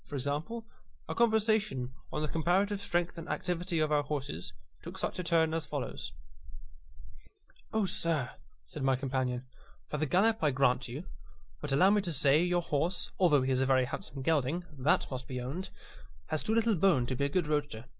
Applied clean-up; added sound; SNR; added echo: none; none; none; none.